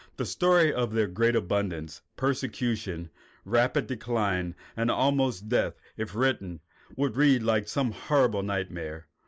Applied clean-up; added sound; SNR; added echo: neural mask model Resemble Enhance denoiser.